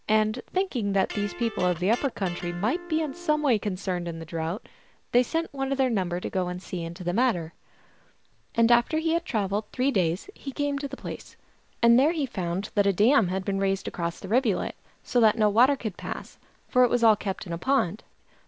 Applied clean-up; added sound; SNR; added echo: none; Electric guitar; 14 dB; none.